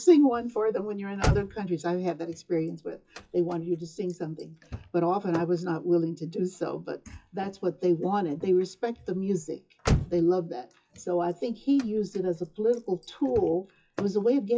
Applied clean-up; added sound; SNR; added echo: classical method WPE with log-MMSE.